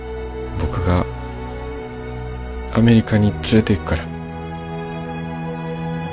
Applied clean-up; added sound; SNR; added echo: none; none; none; none.